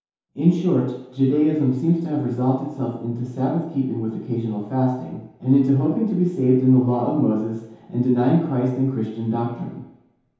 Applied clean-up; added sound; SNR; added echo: none; none; none; reverberation time 0.8 s.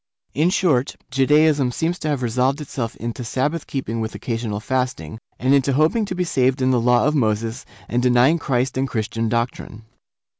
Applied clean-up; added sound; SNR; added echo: none; none; none; none.